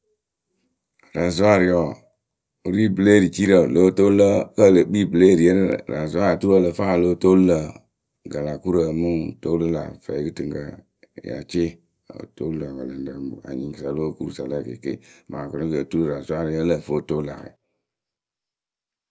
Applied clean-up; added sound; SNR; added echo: none; none; none; none.